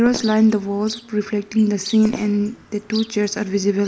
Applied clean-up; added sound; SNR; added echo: none; Chirp, tweet + Fireworks; 17 dB; none.